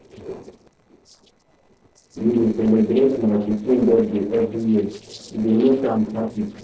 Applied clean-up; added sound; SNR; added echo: neural separator model SepFormer DNS4.